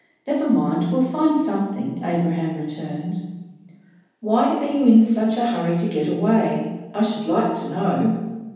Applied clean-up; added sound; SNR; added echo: none; none; none; reverberation time 1.1 s.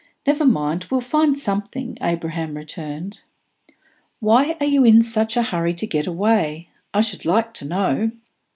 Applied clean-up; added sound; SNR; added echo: none; none; none; none.